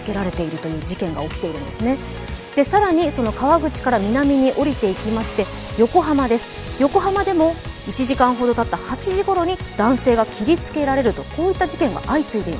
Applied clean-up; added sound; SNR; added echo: none; Alarm + Musical instrument; 16 dB; none.